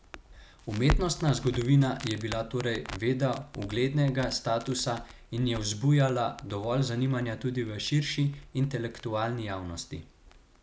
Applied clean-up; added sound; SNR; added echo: none; Crackle; 12 dB; none.